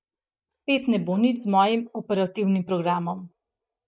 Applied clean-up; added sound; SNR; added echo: neural mask model DeepFilterNet 3.